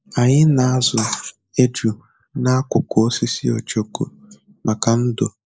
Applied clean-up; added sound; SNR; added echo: neural mask model Resemble Enhance denoiser.